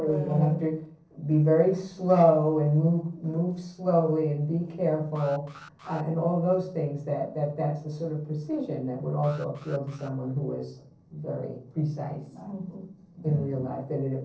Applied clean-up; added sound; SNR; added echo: neural separator model SepFormer DNS4.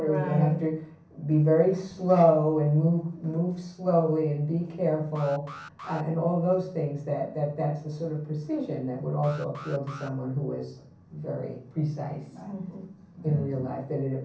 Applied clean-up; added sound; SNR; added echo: none; Alarm; 19 dB; reverberation time 0.6 s.